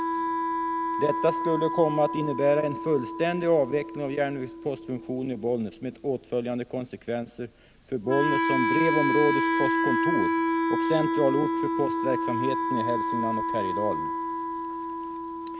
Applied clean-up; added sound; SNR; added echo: none; Wind instrument, woodwind instrument; 0 dB; none.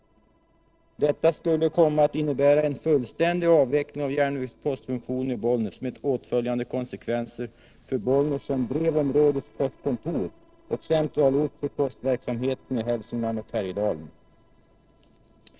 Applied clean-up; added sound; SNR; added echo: neural separator model SepFormer DNS4.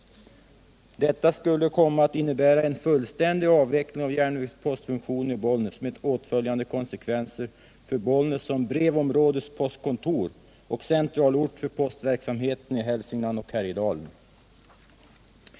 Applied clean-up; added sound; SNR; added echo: none; none; none; none.